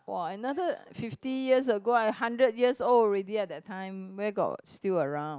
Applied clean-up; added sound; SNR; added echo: none; none; none; none.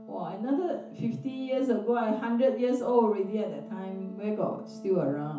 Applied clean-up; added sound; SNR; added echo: none; Wind instrument, woodwind instrument; 16 dB; reverberation time 0.9 s.